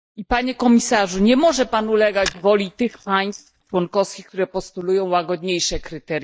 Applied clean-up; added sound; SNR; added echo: neural mask model DeepFilterNet 3.